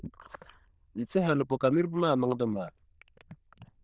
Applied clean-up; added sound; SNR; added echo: neural diffusion model UNIVERSE++.